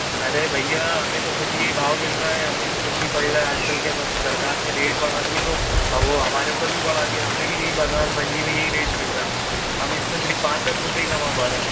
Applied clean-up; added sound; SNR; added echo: none; Rain; -3 dB; reverberation time 0.1 s.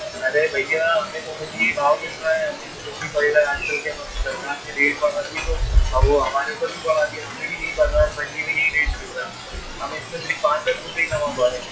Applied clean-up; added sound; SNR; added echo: classical method WPE with log-MMSE.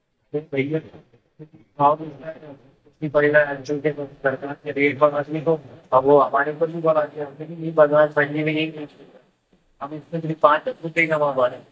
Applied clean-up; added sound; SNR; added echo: neural mask model DeepFilterNet 3.